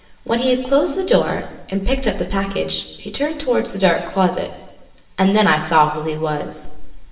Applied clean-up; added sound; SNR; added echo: none; none; none; reverberation time 1.1 s.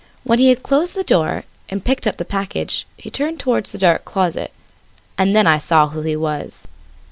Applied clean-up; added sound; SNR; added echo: none; none; none; none.